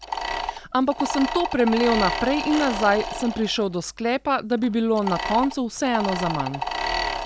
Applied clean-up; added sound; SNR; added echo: none; Mechanisms; 6 dB; none.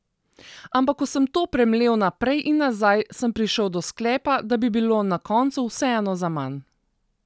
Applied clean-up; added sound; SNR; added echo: none; none; none; none.